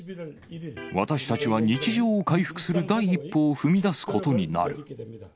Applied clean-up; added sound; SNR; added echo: none; Electric guitar; 14 dB; none.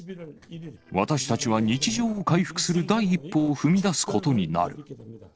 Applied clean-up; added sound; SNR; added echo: neural separator model SepFormer DNS4.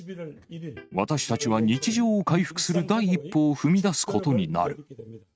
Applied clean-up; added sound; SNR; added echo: neural mask model RNNoise.